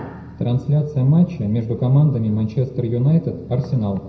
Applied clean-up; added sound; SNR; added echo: none; none; none; reverberation time 0.8 s.